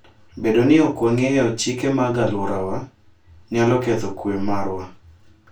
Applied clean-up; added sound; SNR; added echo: none; none; none; reverberation time 0.2 s.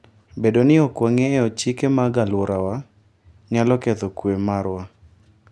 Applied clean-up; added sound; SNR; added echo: none; none; none; none.